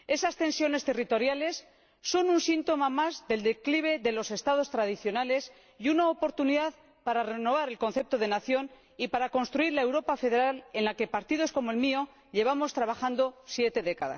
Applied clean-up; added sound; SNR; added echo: none; none; none; none.